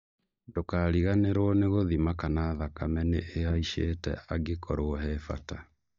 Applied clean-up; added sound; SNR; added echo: neural mask model DeepFilterNet 3.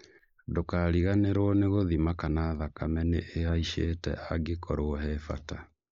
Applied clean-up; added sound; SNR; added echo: neural mask model Resemble Enhance denoiser.